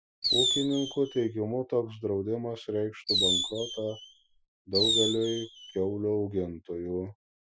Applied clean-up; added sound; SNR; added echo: classical method Wiener filter.